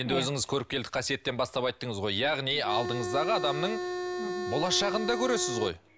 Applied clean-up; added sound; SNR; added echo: none; Organ; 3 dB; none.